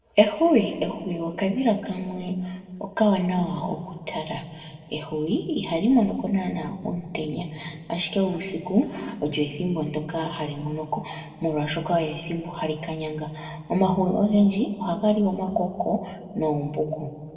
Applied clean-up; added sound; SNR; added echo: neural separator model SepFormer DNS4.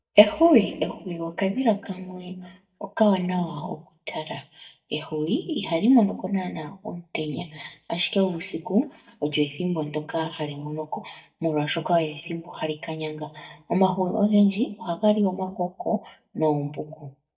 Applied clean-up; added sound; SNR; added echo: neural mask model DeepFilterNet 3.